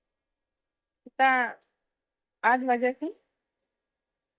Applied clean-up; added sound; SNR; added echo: neural mask model DeepFilterNet 3.